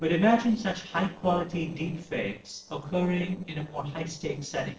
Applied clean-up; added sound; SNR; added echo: neural separator model SepFormer DNS4.